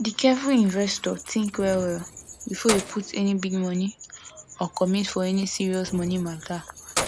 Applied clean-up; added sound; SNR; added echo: none; Keys jangling; 11 dB; none.